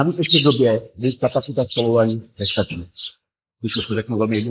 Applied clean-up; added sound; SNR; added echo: neural mask model Resemble Enhance denoiser.